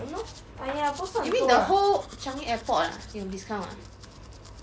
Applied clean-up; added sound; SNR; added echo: none; Domestic sounds, home sounds; 19 dB; none.